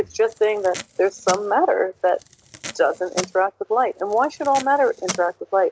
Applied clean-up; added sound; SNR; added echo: none; Packing tape, duct tape; 15 dB; none.